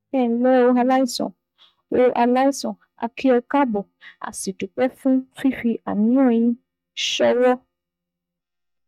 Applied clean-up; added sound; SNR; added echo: neural mask model DeepFilterNet 3.